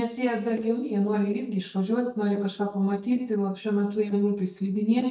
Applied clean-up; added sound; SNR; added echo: neural mask model DeepFilterNet 3.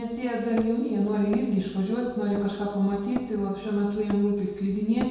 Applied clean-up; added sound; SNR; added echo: none; Hammer; 16 dB; reverberation time 1.1 s.